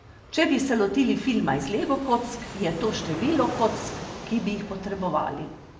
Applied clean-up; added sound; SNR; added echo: none; Fixed-wing aircraft, airplane; 12 dB; reverberation time 0.6 s.